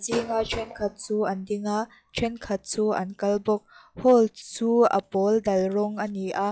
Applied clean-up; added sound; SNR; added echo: classical method log-MMSE.